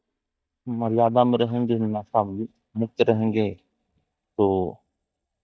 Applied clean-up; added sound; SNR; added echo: neural mask model DeepFilterNet 3.